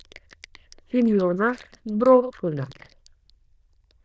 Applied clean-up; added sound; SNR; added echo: neural diffusion model UNIVERSE++.